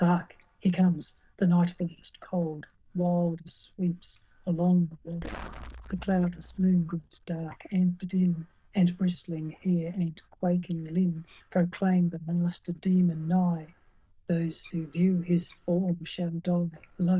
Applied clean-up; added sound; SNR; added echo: neural diffusion model UNIVERSE++.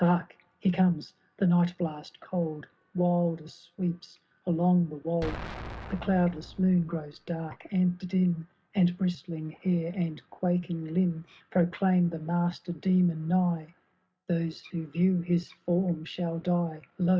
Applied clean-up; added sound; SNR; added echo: none; Explosion; 13 dB; none.